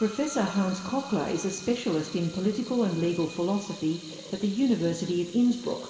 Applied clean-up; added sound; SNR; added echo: none; Sink (filling or washing) / Water tap, faucet; 18 dB; reverberation time 2.3 s.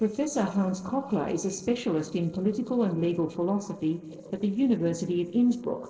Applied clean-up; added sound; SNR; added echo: neural separator model SepFormer DNS4.